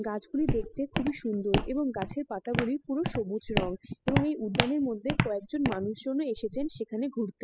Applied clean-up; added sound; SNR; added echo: classical method spectral subtraction.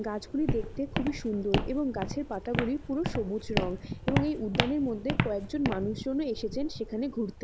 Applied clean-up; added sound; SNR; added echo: none; Walk, footsteps; 3 dB; none.